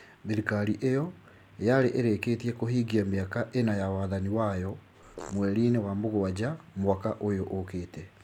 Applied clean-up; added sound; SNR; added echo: none; Fart; 15 dB; none.